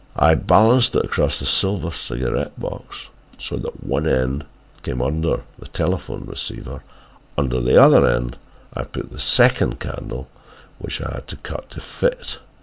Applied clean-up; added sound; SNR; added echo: none; none; none; none.